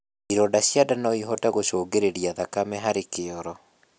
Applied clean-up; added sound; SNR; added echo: none; none; none; none.